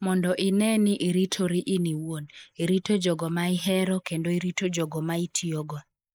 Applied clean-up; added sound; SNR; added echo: neural mask model Resemble Enhance denoiser.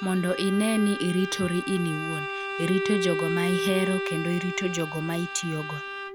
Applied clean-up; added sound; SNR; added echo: none; Bowed string instrument; 4 dB; none.